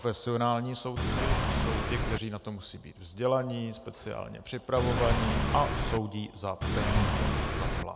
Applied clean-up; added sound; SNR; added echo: none; Engine / Car; -4 dB; none.